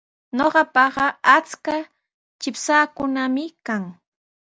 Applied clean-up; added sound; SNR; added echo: none; none; none; none.